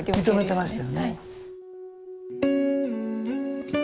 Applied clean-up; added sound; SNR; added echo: none; Shatter; 16 dB; none.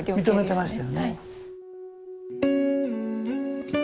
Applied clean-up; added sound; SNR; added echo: none; none; none; none.